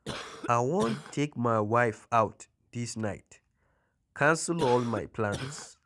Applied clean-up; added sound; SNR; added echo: none; Cough; 11 dB; none.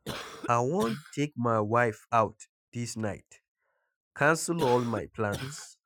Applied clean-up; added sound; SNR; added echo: classical method Wiener filter.